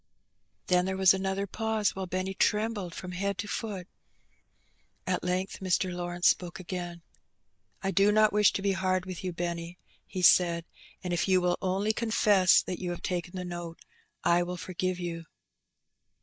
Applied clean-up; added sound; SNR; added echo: neural mask model Resemble Enhance denoiser.